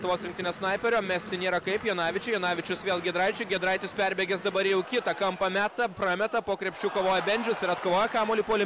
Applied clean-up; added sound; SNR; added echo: none; none; none; none.